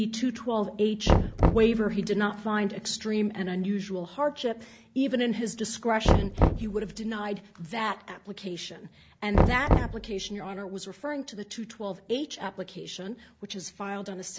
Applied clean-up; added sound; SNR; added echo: none; Knock; -1 dB; none.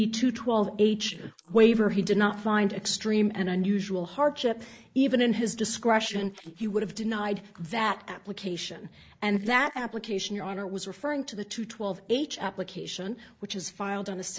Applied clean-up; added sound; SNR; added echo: neural mask model Resemble Enhance denoiser.